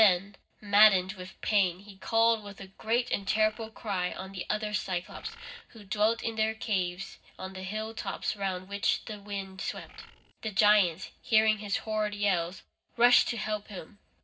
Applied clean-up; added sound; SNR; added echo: neural separator model SepFormer DNS4.